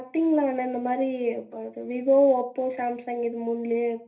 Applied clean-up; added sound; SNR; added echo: none; none; none; reverberation time 0.3 s.